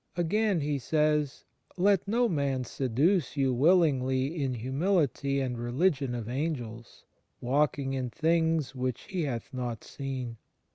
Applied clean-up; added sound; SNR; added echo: none; none; none; none.